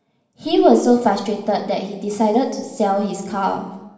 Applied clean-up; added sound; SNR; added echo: none; none; none; reverberation time 0.9 s.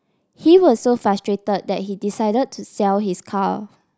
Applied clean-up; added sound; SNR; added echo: none; none; none; none.